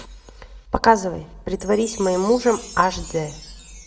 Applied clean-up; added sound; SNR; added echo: none; Chime; 19 dB; reverberation time 0.6 s.